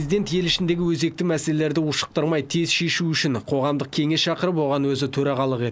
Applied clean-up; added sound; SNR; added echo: none; none; none; none.